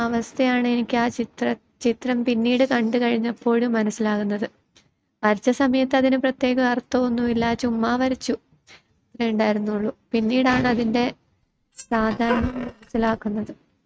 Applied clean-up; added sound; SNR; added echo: neural mask model RNNoise.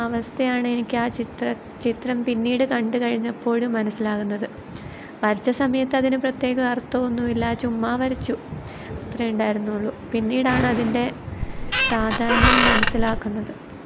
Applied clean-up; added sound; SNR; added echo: none; Squeak; -4 dB; none.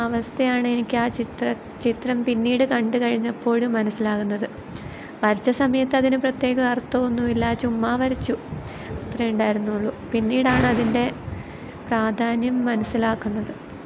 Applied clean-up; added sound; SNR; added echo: none; none; none; none.